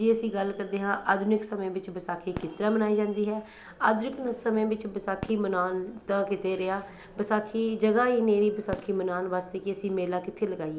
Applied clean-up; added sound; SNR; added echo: none; Fireworks; 19 dB; none.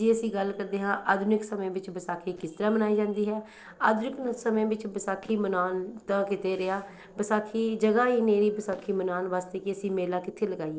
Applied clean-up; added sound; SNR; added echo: neural separator model SepFormer DNS4.